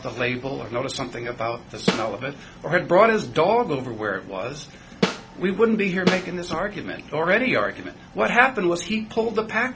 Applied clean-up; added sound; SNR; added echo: none; Snare drum; 6 dB; none.